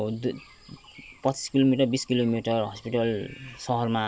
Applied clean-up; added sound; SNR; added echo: none; none; none; none.